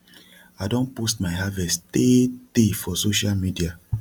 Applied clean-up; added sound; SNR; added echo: none; none; none; none.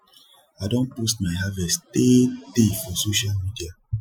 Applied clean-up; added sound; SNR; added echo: classical method Wiener filter.